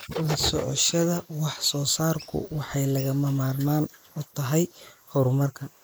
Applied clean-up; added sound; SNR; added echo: neural mask model Resemble Enhance denoiser.